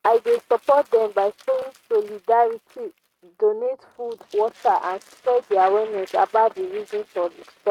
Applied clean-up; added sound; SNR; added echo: neural mask model RNNoise.